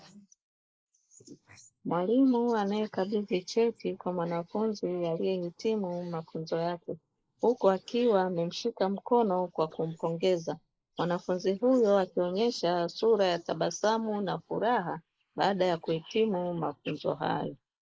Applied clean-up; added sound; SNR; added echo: neural mask model Resemble Enhance denoiser.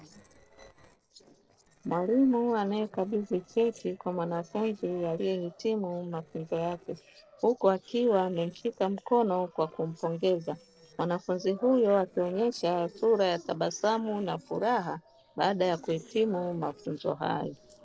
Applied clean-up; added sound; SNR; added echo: neural separator model SepFormer DNS4.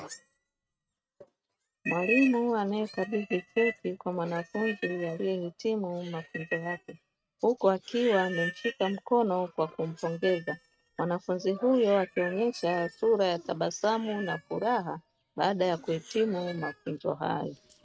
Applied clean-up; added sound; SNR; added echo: neural mask model RNNoise.